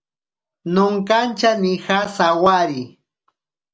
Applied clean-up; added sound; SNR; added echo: none; none; none; none.